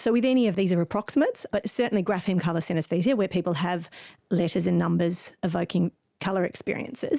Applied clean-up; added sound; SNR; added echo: none; none; none; none.